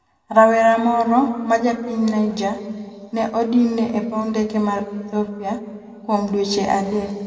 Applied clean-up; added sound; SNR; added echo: none; none; none; reverberation time 2.2 s.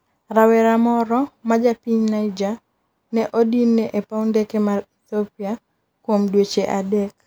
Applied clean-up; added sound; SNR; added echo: none; none; none; none.